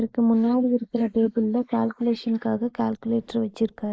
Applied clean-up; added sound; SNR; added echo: neural mask model Resemble Enhance denoiser.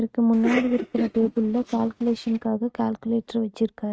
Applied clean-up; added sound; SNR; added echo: neural mask model RNNoise.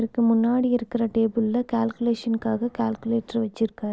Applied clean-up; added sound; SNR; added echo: none; none; none; none.